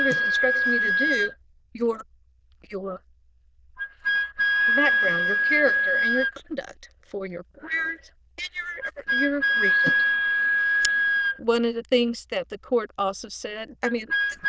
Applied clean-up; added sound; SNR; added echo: neural diffusion model UNIVERSE++.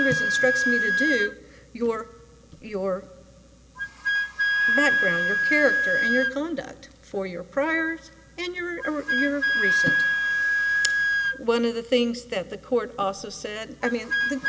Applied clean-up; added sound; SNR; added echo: none; Wind instrument, woodwind instrument; -2 dB; none.